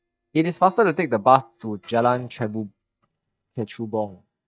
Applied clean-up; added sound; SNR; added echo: neural mask model DeepFilterNet 3.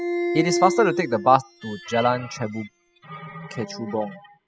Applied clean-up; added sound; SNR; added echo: classical method spectral subtraction.